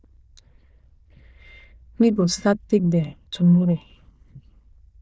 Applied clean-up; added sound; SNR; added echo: neural diffusion model UNIVERSE++.